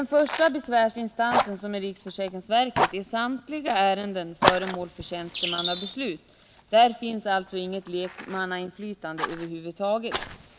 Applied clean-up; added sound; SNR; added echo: none; Fire + Bird; 5 dB; none.